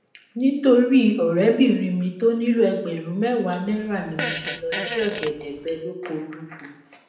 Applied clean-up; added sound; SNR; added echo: none; Fart; 10 dB; reverberation time 0.7 s.